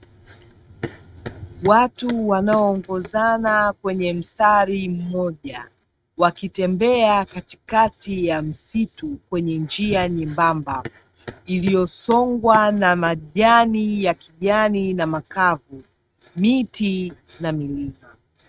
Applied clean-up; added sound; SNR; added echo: neural mask model RNNoise.